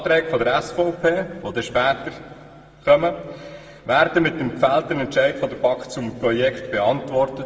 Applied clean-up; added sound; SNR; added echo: none; none; none; reverberation time 1.4 s.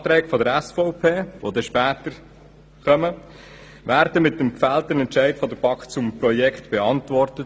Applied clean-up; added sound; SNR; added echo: none; none; none; none.